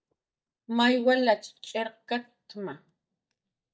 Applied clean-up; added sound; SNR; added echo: neural mask model DeepFilterNet 3.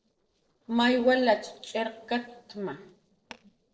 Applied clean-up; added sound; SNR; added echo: neural separator model SepFormer DNS4.